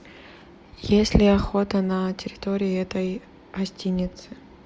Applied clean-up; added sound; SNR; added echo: none; none; none; none.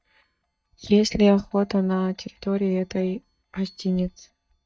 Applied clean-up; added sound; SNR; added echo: neural mask model DeepFilterNet 3.